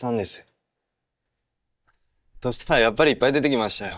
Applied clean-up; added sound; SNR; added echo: neural mask model DeepFilterNet 3.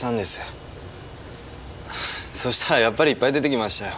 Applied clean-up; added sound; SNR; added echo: none; none; none; none.